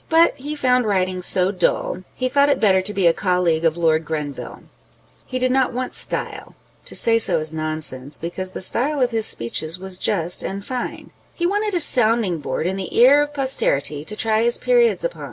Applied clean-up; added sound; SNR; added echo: none; none; none; none.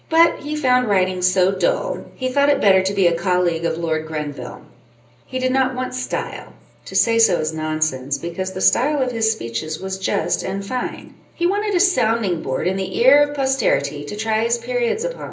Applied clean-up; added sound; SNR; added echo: none; none; none; reverberation time 0.5 s.